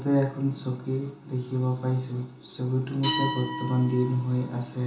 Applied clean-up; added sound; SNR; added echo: none; Glass; 10 dB; reverberation time 0.6 s.